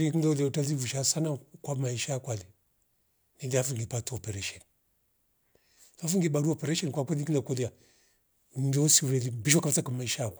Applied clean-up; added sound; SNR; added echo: none; none; none; none.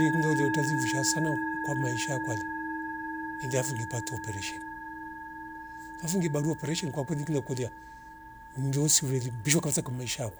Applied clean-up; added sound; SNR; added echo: none; Musical instrument; 4 dB; none.